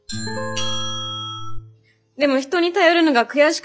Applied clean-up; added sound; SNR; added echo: classical method log-MMSE.